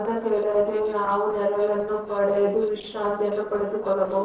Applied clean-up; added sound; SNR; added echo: neural separator model SepFormer DNS4.